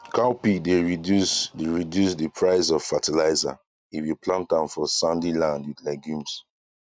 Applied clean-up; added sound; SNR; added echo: none; none; none; none.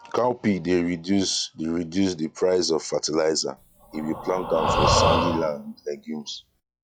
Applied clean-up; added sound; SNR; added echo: classical method log-MMSE.